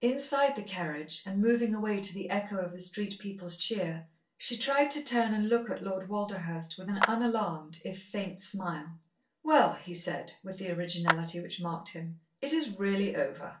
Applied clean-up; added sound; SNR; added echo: none; Clapping; 4 dB; reverberation time 0.3 s.